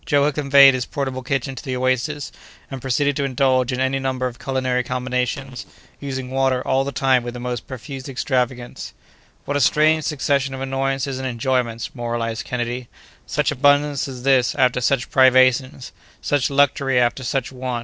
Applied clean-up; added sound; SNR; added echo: neural separator model SepFormer DNS4.